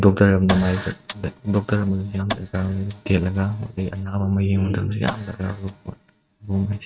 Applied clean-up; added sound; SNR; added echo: neural mask model RNNoise.